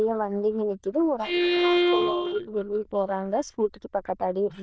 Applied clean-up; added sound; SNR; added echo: neural diffusion model UNIVERSE++.